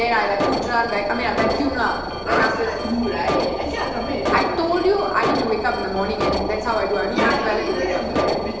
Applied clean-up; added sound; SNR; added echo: none; Alarm; 3 dB; reverberation time 1.0 s.